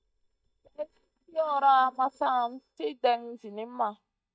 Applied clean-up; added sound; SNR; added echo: neural mask model DeepFilterNet 3.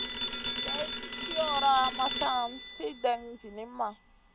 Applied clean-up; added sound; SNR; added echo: none; Telephone; -1 dB; none.